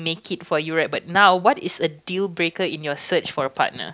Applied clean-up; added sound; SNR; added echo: none; none; none; none.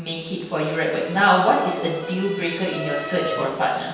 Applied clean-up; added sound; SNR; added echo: none; Motor vehicle (road) / Siren; 13 dB; reverberation time 1.2 s.